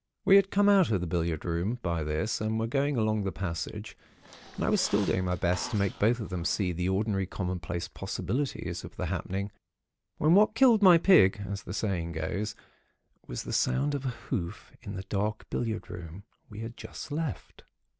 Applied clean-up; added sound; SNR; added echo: none; Squeak; 18 dB; none.